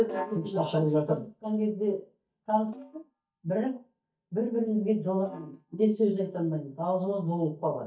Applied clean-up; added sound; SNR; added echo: neural mask model DeepFilterNet 3.